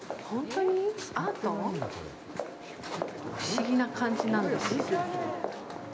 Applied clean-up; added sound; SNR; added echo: none; none; none; none.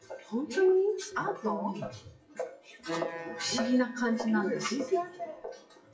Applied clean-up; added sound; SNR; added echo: classical method WPE with log-MMSE.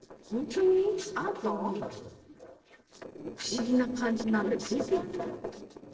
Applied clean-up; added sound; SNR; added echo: neural separator model SepFormer DNS4.